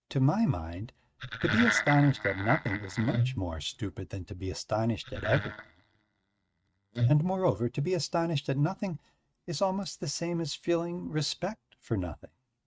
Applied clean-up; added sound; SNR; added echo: neural mask model RNNoise.